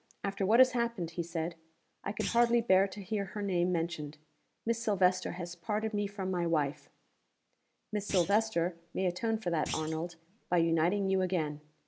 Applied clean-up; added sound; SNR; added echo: none; Thump, thud; 15 dB; none.